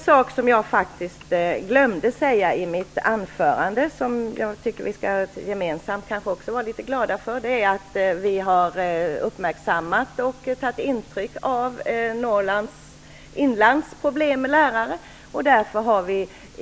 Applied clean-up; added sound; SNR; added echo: none; none; none; none.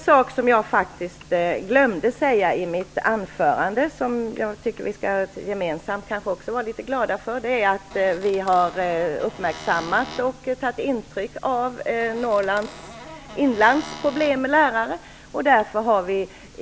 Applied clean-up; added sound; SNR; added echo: none; Squeak / Cupboard open or close; 16 dB; none.